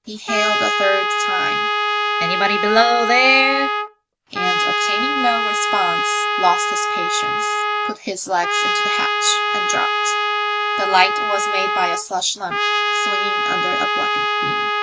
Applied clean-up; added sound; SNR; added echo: none; Trumpet; -3 dB; none.